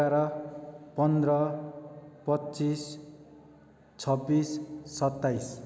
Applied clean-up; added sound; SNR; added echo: none; none; none; none.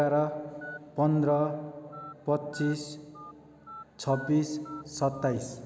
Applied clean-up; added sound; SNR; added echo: none; Telephone; 18 dB; none.